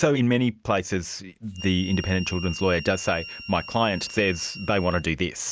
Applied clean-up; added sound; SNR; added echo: none; Harmonica; 15 dB; none.